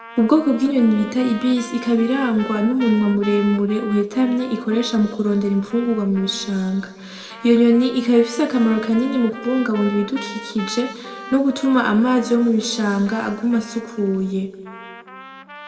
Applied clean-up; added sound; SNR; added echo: none; Trumpet; 17 dB; reverberation time 1.7 s.